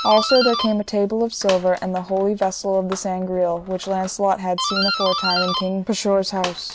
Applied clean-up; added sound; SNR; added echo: none; Doorbell; 7 dB; none.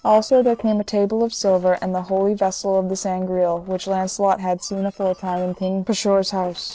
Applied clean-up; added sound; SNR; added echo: neural separator model SepFormer DNS4.